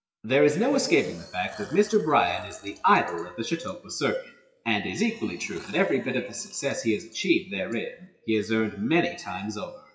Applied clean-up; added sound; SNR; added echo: classical method WPE with log-MMSE.